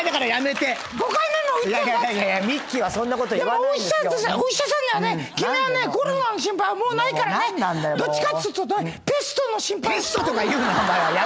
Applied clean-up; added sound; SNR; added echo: none; none; none; none.